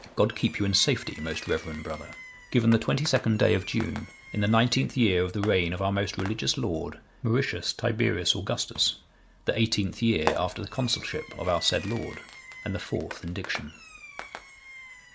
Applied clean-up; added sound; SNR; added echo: none; Fireworks; 15 dB; none.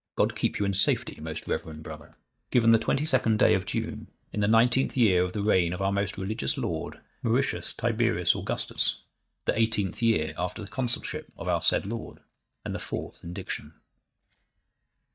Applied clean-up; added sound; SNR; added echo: neural mask model DeepFilterNet 3.